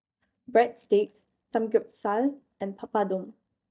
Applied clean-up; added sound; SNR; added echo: neural mask model DeepFilterNet 3.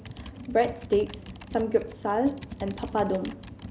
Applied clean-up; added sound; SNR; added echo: none; Computer keyboard; 14 dB; none.